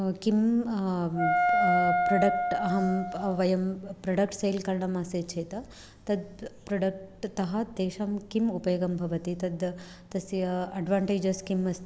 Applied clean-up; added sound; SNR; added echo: none; Wind instrument, woodwind instrument; -2 dB; none.